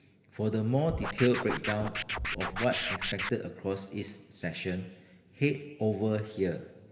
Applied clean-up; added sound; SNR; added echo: none; Scratching (performance technique); 3 dB; reverberation time 2.4 s.